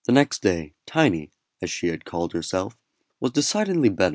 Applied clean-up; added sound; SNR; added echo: none; none; none; none.